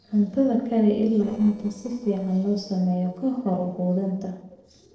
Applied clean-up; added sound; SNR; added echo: neural separator model SepFormer DNS4.